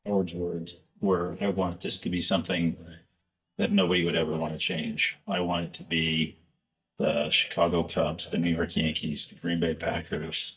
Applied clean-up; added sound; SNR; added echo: neural mask model DeepFilterNet 3.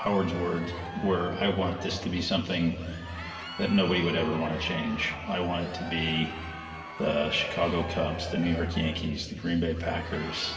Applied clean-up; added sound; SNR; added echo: none; Crowd; 13 dB; reverberation time 2.7 s.